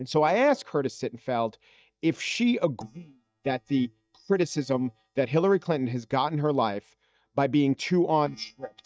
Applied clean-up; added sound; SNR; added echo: neural mask model DeepFilterNet 3.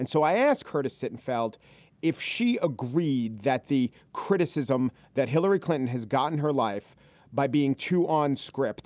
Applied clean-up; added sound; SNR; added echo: none; none; none; none.